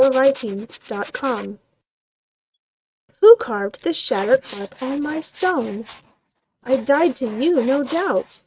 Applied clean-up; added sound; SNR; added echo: neural mask model RNNoise.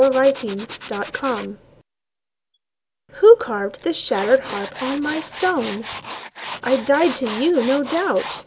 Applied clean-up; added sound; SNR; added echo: none; Tools; 14 dB; none.